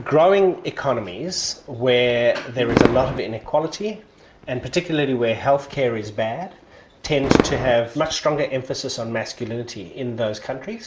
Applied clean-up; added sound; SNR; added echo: none; Fireworks + Piano; 7 dB; none.